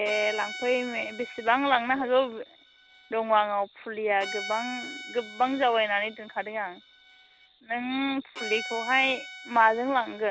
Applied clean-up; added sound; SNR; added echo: none; Bowed string instrument; 14 dB; none.